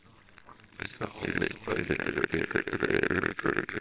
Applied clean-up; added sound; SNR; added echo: neural separator model SepFormer WHAMR!.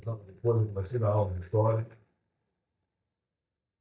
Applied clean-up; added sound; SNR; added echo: neural mask model DeepFilterNet 3.